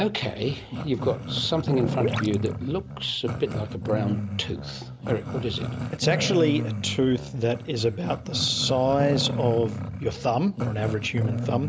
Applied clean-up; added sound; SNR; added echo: none; Gurgling / Liquid + Growling; 4 dB; none.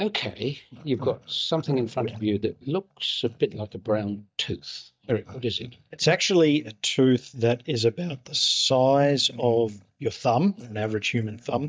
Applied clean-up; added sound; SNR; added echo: neural mask model DeepFilterNet 3.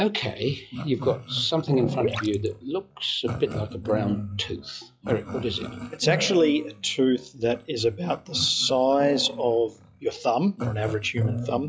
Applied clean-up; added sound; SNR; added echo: classical method log-MMSE.